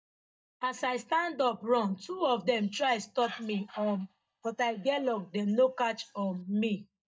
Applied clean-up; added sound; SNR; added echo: neural mask model DeepFilterNet 3.